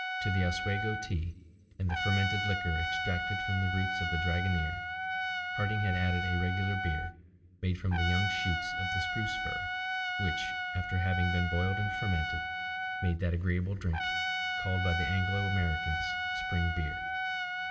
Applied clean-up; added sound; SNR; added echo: none; Trumpet; 2 dB; reverberation time 2.1 s.